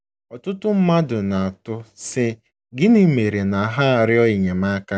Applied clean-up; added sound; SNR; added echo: none; none; none; none.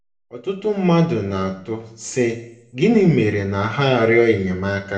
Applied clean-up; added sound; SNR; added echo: none; none; none; reverberation time 0.6 s.